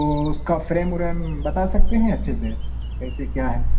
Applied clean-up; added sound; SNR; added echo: none; Bird vocalization, bird call, bird song; -4 dB; reverberation time 0.3 s.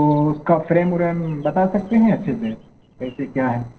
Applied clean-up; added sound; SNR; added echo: neural separator model SepFormer DNS4.